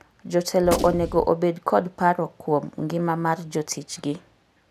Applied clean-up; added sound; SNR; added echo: none; Gunshot, gunfire; 6 dB; none.